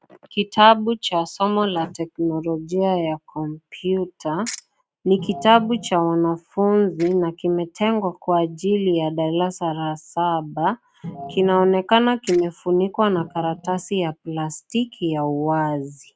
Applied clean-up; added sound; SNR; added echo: neural mask model RNNoise.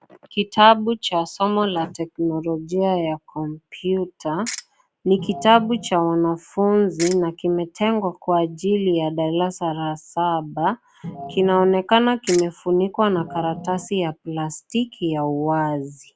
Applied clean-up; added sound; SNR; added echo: none; Ratchet, pawl + Organ; 12 dB; none.